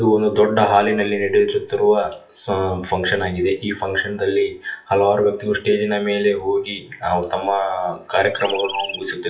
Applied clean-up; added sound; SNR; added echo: classical method WPE with log-MMSE.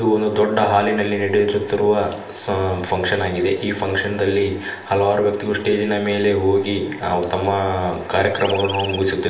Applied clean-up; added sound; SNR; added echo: none; Chirp, tweet; 12 dB; reverberation time 0.8 s.